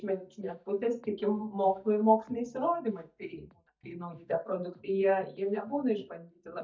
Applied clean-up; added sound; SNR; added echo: neural mask model DeepFilterNet 3.